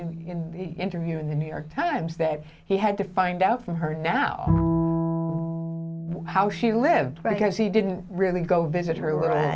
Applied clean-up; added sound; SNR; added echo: none; Bowed string instrument; 6 dB; none.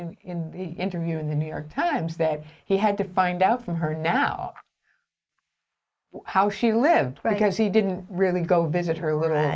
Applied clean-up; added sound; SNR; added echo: neural mask model Resemble Enhance denoiser.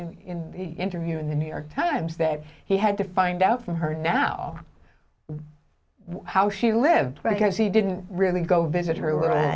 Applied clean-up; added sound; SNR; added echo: none; none; none; none.